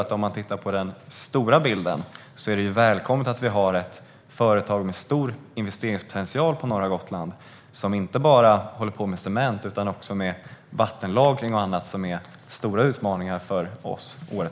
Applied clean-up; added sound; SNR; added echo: none; none; none; none.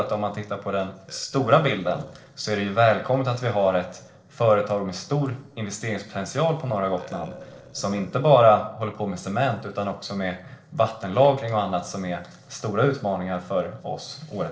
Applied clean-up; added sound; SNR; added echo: neural separator model SepFormer DNS4.